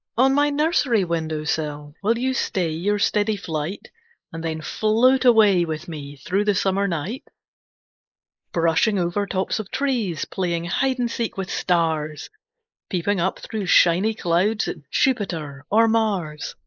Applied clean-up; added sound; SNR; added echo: neural mask model Resemble Enhance denoiser.